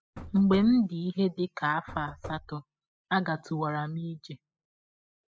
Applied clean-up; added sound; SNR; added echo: classical method spectral subtraction.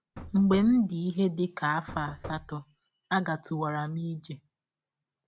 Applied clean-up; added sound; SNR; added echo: none; Knock / Wood; 15 dB; none.